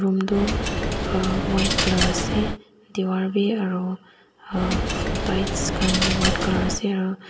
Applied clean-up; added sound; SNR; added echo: none; Coin (dropping); -1 dB; none.